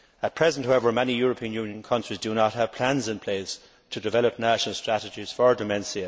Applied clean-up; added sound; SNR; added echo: none; none; none; none.